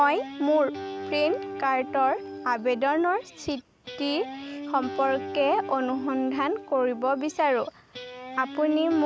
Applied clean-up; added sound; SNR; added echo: none; Guitar; 11 dB; none.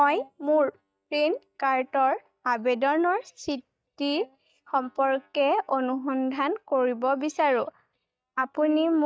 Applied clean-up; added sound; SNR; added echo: neural mask model DeepFilterNet 3.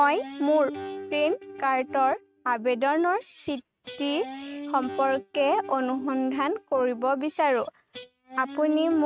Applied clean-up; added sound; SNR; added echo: neural mask model RNNoise.